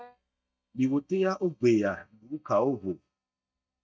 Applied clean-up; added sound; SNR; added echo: neural mask model DeepFilterNet 3.